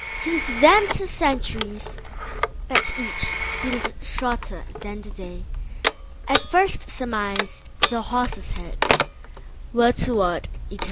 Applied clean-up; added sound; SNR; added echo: none; Telephone; 2 dB; none.